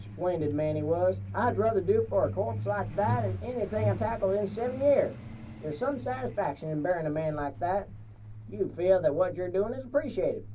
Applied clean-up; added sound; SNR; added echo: none; Truck; 9 dB; reverberation time 0.4 s.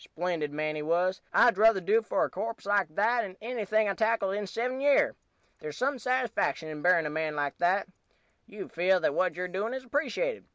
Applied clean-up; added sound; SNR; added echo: none; none; none; none.